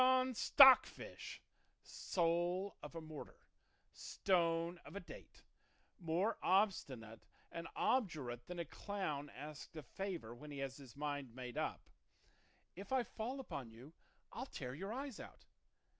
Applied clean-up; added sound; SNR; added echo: none; none; none; none.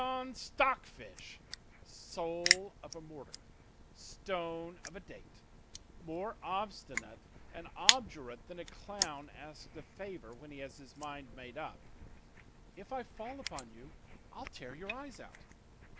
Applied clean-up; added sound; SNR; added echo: none; Crushing; -1 dB; none.